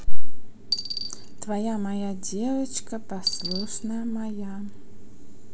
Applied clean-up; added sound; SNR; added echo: none; Coin (dropping); 18 dB; none.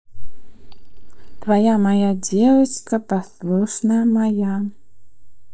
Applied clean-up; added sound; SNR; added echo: neural mask model DeepFilterNet 3.